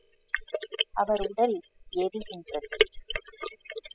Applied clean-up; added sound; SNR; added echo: classical method spectral subtraction.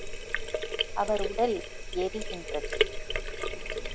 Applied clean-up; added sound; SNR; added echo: none; Sink (filling or washing); -2 dB; none.